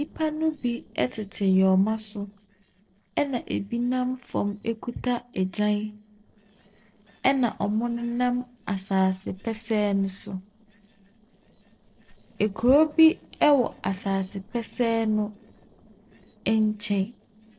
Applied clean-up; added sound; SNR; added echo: neural separator model SepFormer DNS4.